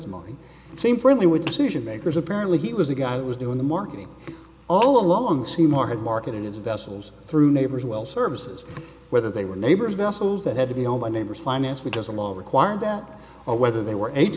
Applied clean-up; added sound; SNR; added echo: none; Clapping; 20 dB; none.